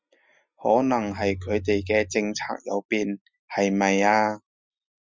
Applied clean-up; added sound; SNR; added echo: classical method Wiener filter.